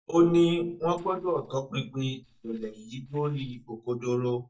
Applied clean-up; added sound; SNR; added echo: neural mask model DeepFilterNet 3.